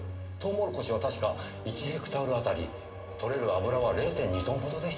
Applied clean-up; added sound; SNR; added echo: none; none; none; reverberation time 1.0 s.